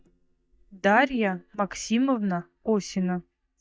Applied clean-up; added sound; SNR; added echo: neural mask model DeepFilterNet 3.